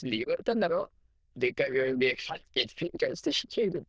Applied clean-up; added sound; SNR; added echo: neural diffusion model UNIVERSE++.